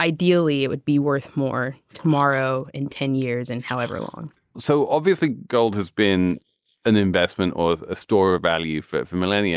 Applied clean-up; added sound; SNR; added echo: neural mask model Resemble Enhance denoiser.